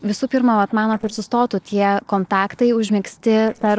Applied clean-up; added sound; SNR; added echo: neural separator model SepFormer DNS4.